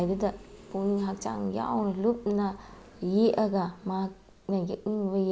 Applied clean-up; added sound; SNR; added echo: none; none; none; none.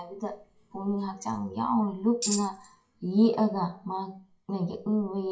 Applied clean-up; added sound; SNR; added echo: classical method WPE with log-MMSE.